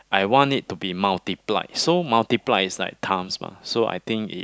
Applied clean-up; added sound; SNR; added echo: none; none; none; none.